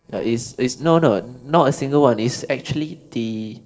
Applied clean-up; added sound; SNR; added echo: neural separator model SepFormer DNS4.